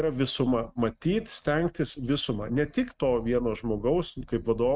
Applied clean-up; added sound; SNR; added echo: neural mask model RNNoise.